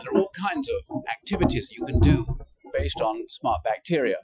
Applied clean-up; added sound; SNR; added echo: classical method Wiener filter.